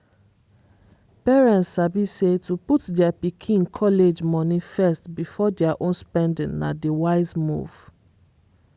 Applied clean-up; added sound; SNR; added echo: none; none; none; none.